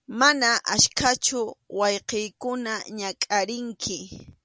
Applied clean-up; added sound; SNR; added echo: none; none; none; none.